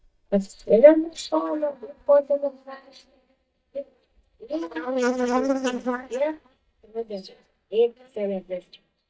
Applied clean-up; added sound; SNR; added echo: neural mask model DeepFilterNet 3.